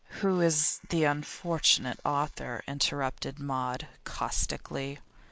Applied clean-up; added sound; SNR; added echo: neural mask model Resemble Enhance denoiser.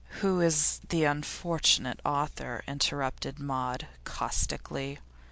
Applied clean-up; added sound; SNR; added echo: none; none; none; none.